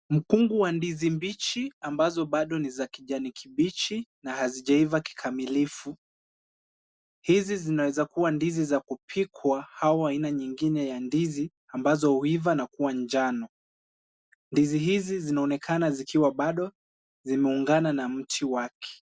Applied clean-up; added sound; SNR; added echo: none; none; none; none.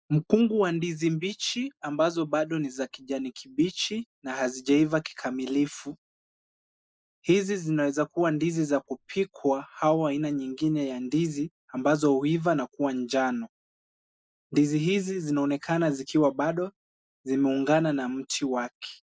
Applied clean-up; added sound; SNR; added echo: neural mask model Resemble Enhance denoiser.